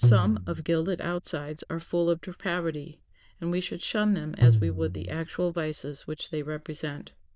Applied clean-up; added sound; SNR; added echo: neural diffusion model UNIVERSE++.